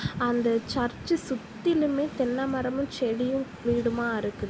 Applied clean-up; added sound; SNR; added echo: none; Train; 17 dB; none.